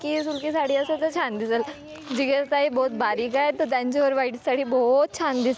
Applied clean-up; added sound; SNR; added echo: none; none; none; none.